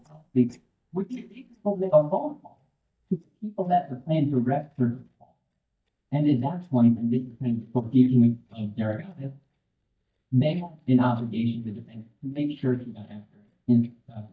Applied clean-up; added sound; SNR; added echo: neural mask model DeepFilterNet 3.